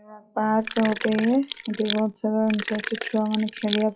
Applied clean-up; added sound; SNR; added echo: classical method log-MMSE.